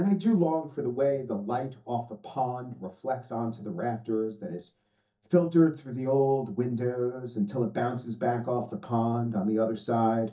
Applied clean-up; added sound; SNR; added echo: neural mask model DeepFilterNet 3.